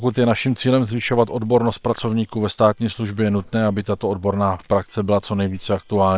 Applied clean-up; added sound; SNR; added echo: neural separator model SepFormer WHAM!.